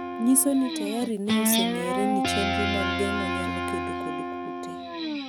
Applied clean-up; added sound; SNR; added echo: none; Guitar; -1 dB; none.